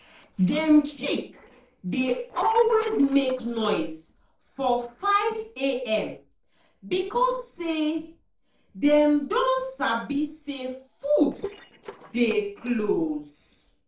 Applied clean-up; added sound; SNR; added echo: neural separator model SepFormer DNS4.